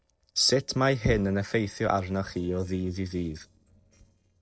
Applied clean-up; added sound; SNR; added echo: neural separator model SepFormer DNS4.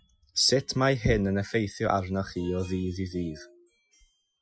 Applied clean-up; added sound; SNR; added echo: classical method Wiener filter.